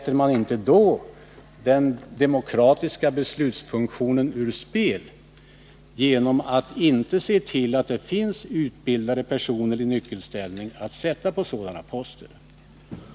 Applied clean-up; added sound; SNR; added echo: none; none; none; none.